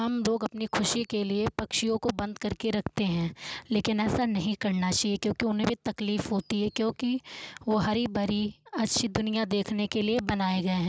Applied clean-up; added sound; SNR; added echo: none; none; none; none.